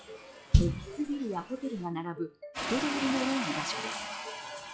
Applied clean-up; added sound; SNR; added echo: classical method log-MMSE.